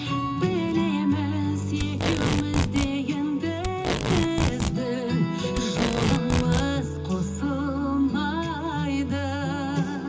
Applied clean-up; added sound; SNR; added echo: none; Packing tape, duct tape; 2 dB; reverberation time 0.2 s.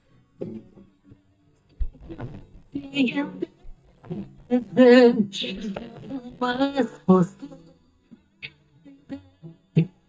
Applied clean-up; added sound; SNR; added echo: neural mask model DeepFilterNet 3.